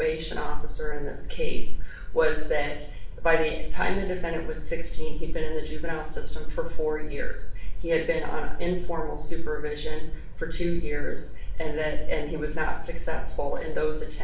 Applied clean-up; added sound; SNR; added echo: none; none; none; reverberation time 0.6 s.